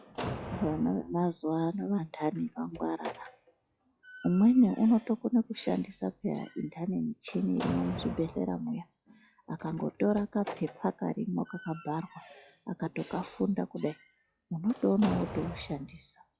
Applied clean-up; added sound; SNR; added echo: classical method log-MMSE.